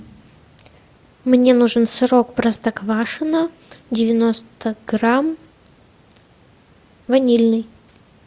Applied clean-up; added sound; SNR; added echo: none; none; none; none.